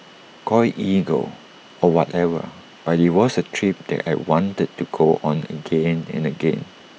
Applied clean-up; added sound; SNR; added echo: none; none; none; none.